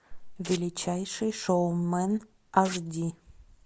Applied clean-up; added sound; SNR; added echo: none; Domestic sounds, home sounds; 15 dB; none.